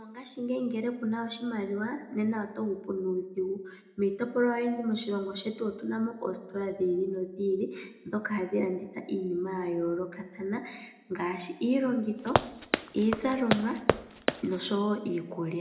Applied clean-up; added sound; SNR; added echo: none; Run; 0 dB; reverberation time 0.6 s.